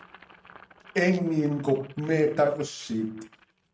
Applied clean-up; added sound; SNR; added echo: neural mask model RNNoise.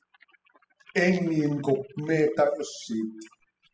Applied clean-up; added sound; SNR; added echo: classical method spectral subtraction.